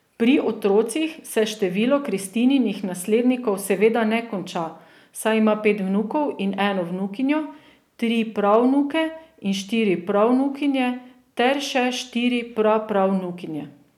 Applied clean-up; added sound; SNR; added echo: none; none; none; none.